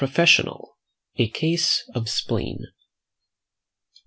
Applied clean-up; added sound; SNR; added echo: none; none; none; none.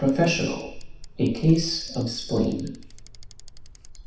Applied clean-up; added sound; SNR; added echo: none; Bicycle; 13 dB; reverberation time 0.7 s.